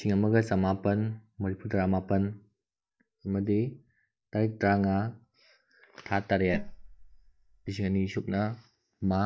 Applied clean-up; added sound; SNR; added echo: neural mask model DeepFilterNet 3.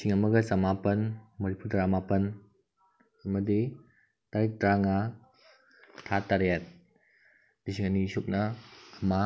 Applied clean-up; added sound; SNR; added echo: none; none; none; none.